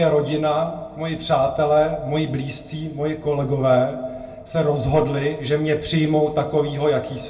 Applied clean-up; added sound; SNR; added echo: none; none; none; reverberation time 0.2 s.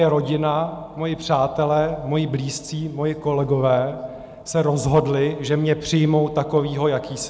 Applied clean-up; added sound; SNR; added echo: none; none; none; none.